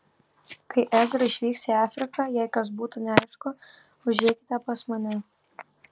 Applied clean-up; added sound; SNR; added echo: none; none; none; none.